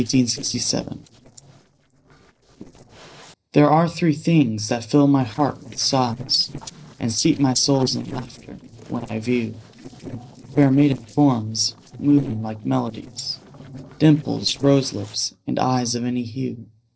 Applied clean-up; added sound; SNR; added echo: neural separator model SepFormer DNS4.